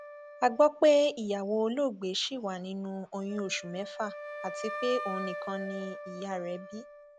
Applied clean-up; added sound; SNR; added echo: none; Wind instrument, woodwind instrument; 12 dB; none.